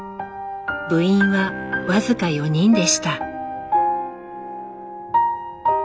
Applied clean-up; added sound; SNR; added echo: none; Bowed string instrument; 17 dB; none.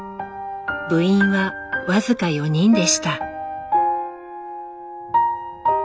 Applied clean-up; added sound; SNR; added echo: none; none; none; none.